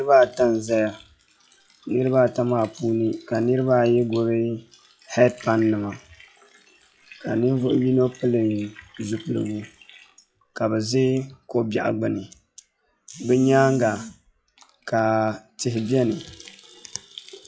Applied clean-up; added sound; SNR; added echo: classical method log-MMSE.